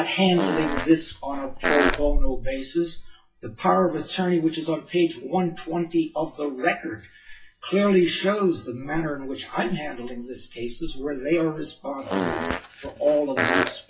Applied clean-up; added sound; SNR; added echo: classical method WPE with log-MMSE.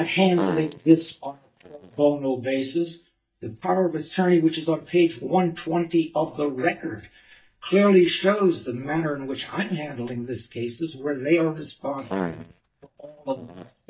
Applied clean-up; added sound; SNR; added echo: neural mask model DeepFilterNet 3.